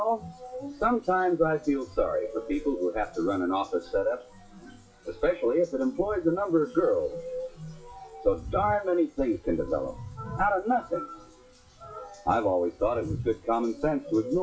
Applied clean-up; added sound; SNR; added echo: classical method WPE with log-MMSE.